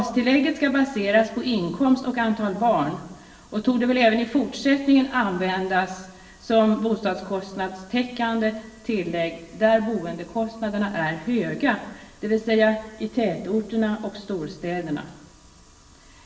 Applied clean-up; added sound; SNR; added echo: none; none; none; reverberation time 1.0 s.